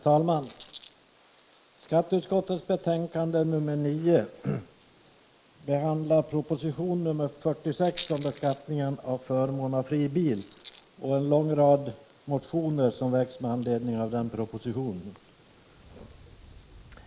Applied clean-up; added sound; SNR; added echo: neural mask model Resemble Enhance denoiser.